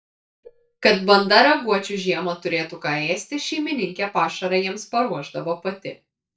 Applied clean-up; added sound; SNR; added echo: neural mask model DeepFilterNet 3.